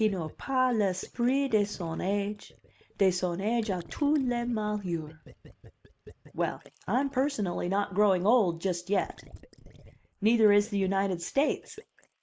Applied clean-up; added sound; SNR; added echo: neural mask model Resemble Enhance denoiser.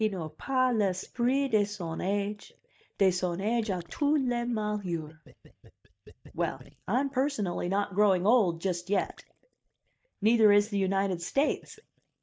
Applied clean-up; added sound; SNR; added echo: neural mask model DeepFilterNet 3.